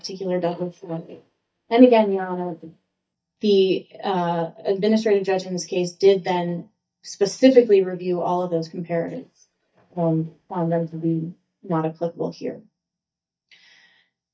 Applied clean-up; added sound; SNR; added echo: neural mask model DeepFilterNet 3.